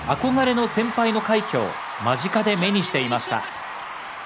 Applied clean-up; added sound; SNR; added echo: none; none; none; none.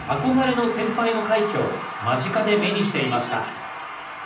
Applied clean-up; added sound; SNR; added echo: none; none; none; reverberation time 0.6 s.